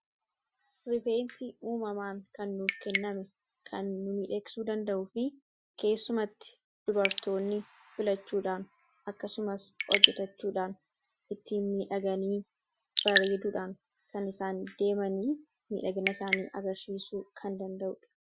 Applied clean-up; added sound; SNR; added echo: classical method Wiener filter.